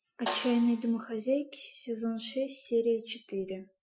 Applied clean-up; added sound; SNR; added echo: classical method Wiener filter.